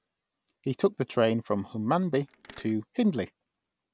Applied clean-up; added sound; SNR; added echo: none; Mechanisms; 14 dB; none.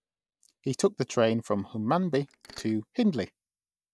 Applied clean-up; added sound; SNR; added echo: neural mask model DeepFilterNet 3.